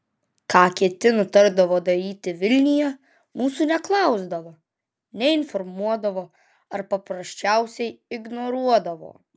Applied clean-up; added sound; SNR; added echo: none; none; none; none.